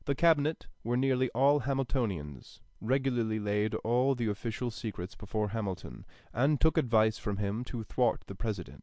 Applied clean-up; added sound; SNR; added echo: none; none; none; none.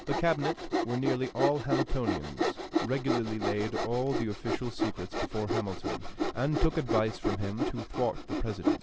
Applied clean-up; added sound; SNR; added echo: none; Sawing; 1 dB; none.